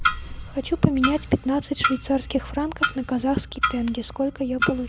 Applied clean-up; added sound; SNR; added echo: none; Clock; 4 dB; none.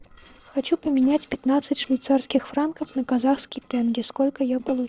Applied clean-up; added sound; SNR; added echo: neural separator model SepFormer DNS4.